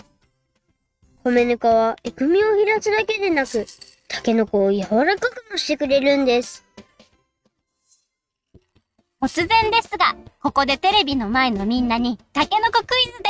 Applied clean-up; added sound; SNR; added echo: neural mask model RNNoise.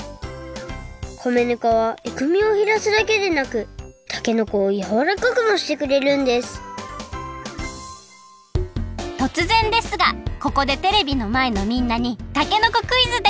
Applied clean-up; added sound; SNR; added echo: none; none; none; none.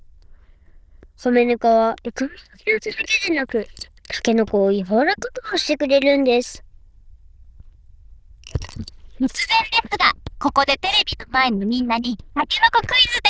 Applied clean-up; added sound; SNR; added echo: neural diffusion model UNIVERSE++.